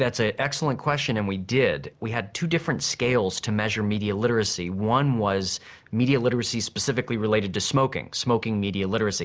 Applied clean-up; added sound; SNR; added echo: none; none; none; none.